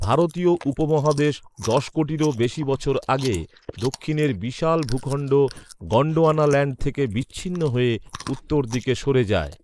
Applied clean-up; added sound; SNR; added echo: neural mask model Resemble Enhance denoiser.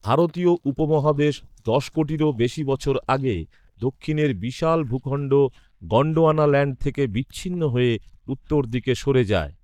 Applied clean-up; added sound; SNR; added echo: neural mask model DeepFilterNet 3.